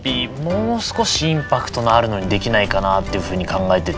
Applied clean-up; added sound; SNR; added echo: none; Walk, footsteps + Motor vehicle (road); 14 dB; none.